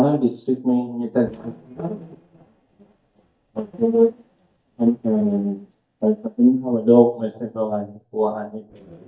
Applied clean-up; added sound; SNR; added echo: neural mask model DeepFilterNet 3.